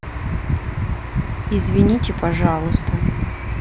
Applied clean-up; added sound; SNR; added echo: none; none; none; none.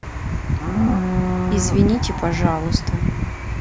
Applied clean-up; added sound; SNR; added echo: none; Livestock, farm animals, working animals; 5 dB; none.